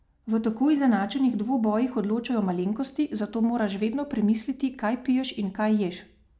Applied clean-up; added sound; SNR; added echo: none; none; none; none.